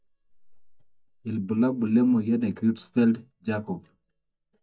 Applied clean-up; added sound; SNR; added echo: neural mask model DeepFilterNet 3.